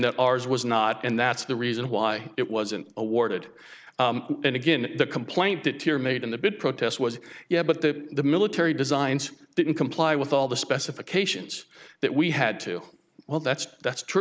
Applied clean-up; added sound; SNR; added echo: none; none; none; none.